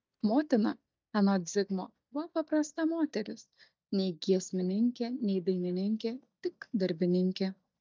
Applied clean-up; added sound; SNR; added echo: neural mask model DeepFilterNet 3.